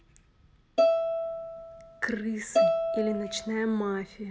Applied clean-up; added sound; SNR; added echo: none; Bowed string instrument; -5 dB; none.